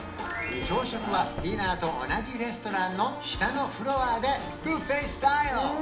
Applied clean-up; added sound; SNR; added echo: none; Sliding door; 16 dB; reverberation time 0.6 s.